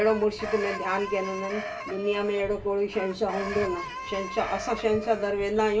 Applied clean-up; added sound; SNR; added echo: none; Chicken, rooster; 10 dB; reverberation time 0.2 s.